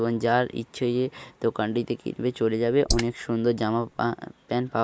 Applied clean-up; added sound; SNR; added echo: neural mask model Resemble Enhance denoiser.